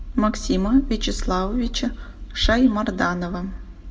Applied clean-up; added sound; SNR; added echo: none; none; none; reverberation time 0.2 s.